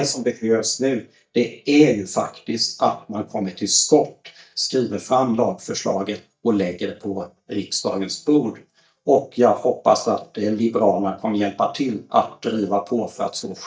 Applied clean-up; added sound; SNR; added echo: neural mask model DeepFilterNet 3.